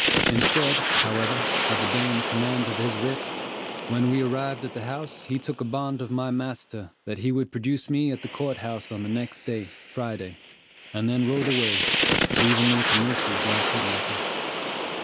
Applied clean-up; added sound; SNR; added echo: none; Fire; 0 dB; none.